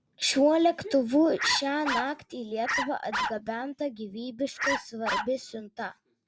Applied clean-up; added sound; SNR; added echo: none; Bark; 4 dB; none.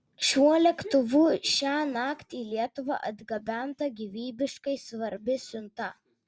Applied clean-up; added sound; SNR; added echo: none; none; none; none.